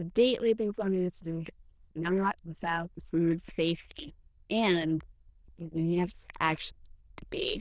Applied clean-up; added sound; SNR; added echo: neural diffusion model UNIVERSE++.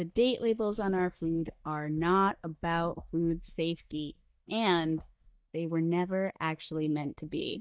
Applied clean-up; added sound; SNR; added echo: neural mask model DeepFilterNet 3.